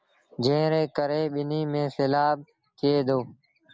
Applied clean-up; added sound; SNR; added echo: none; none; none; none.